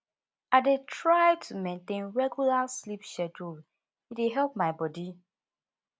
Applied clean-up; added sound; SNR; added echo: none; none; none; none.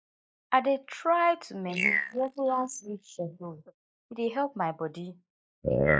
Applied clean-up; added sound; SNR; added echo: neural mask model Resemble Enhance denoiser.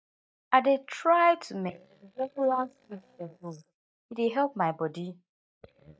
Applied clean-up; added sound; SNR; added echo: neural mask model DeepFilterNet 3.